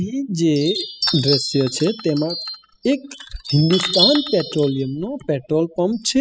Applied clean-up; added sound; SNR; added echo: classical method spectral subtraction.